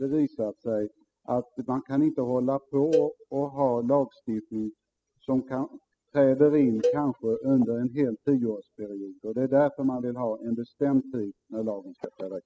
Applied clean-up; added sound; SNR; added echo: classical method spectral subtraction.